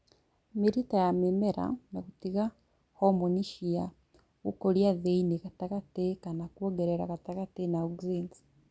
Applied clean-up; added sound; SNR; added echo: none; none; none; none.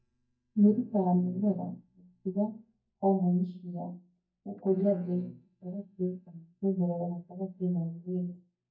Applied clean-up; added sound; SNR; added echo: neural mask model DeepFilterNet 3.